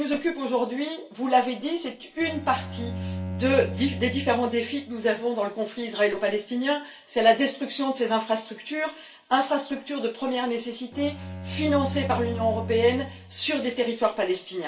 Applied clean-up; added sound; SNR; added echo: none; Bowed string instrument; 9 dB; reverberation time 0.3 s.